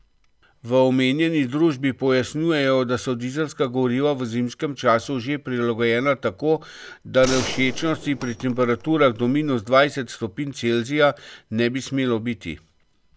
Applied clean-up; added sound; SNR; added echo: none; Gunshot, gunfire; 10 dB; none.